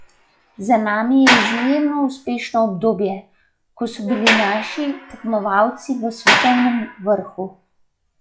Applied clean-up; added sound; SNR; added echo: classical method log-MMSE.